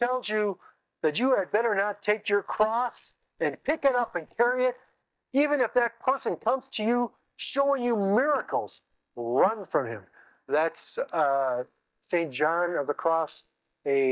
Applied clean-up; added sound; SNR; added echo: neural mask model DeepFilterNet 3.